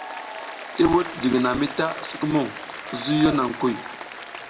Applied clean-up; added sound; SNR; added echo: none; Applause; 11 dB; reverberation time 0.8 s.